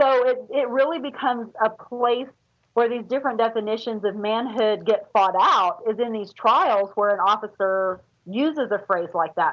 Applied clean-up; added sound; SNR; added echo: none; none; none; none.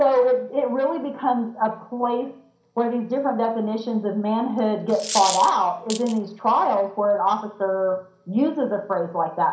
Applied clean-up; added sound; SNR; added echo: none; Coin (dropping); 9 dB; reverberation time 0.5 s.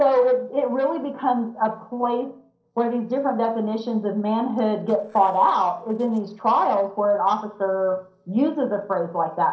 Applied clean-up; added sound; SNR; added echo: neural separator model SepFormer DNS4.